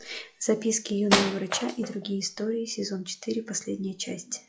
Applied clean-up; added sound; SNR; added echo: classical method log-MMSE.